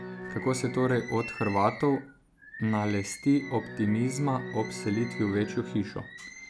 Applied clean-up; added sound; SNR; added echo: none; Bird + Bowed string instrument; 11 dB; none.